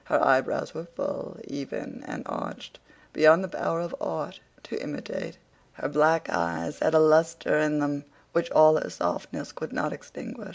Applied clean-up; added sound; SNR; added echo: none; none; none; none.